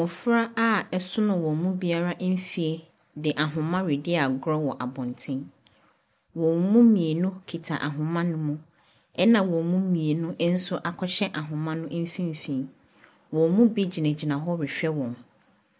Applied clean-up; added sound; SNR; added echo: none; none; none; none.